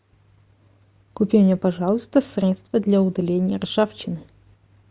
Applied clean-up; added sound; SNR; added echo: none; none; none; none.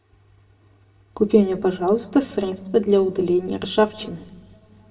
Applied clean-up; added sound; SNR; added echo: none; none; none; reverberation time 1.8 s.